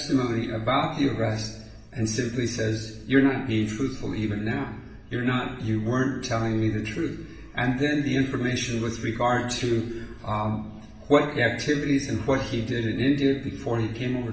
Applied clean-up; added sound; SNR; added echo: none; none; none; reverberation time 0.8 s.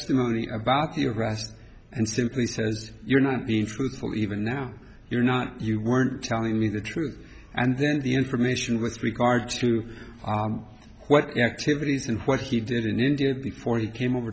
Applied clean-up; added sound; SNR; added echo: none; none; none; none.